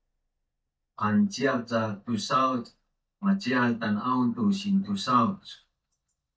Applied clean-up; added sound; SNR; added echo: neural mask model DeepFilterNet 3.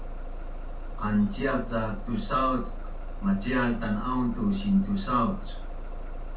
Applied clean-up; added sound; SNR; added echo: none; Bus; 5 dB; reverberation time 0.3 s.